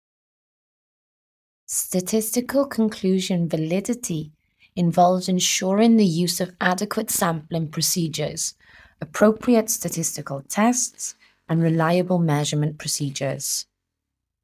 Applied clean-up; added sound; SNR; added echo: neural mask model DeepFilterNet 3.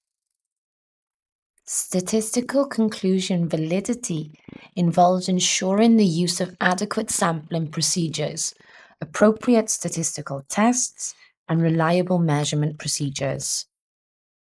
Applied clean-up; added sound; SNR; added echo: neural mask model Resemble Enhance denoiser.